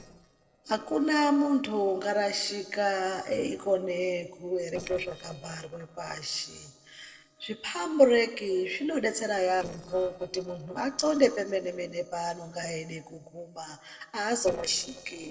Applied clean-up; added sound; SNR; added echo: neural separator model SepFormer DNS4.